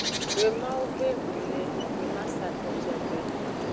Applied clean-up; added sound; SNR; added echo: none; Bird; -2 dB; none.